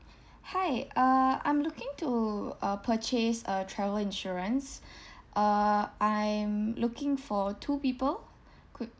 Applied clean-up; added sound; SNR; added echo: none; none; none; none.